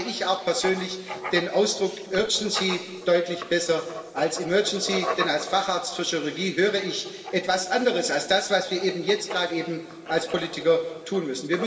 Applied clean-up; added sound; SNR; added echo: none; Writing; 13 dB; reverberation time 2.5 s.